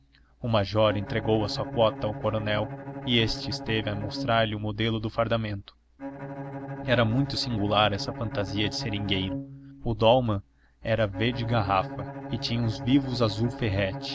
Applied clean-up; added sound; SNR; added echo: none; Bowed string instrument; 11 dB; none.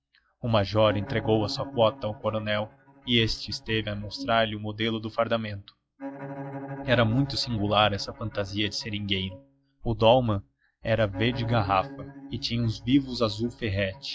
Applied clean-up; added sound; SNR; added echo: classical method log-MMSE.